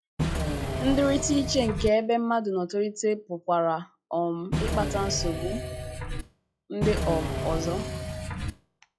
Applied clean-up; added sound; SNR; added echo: classical method log-MMSE.